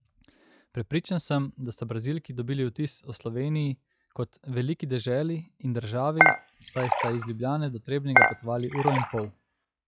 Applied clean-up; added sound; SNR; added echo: classical method log-MMSE.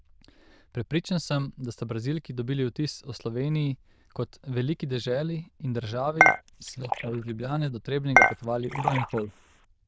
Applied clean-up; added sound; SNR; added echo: neural diffusion model UNIVERSE++.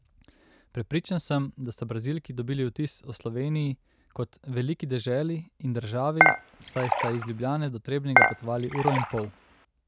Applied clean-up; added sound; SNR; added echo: none; Dishes, pots, and pans / Chink, clink; -4 dB; none.